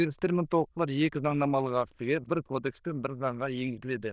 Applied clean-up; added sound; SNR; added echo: neural diffusion model UNIVERSE++.